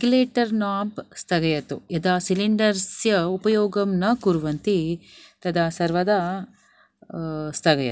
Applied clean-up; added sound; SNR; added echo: none; none; none; none.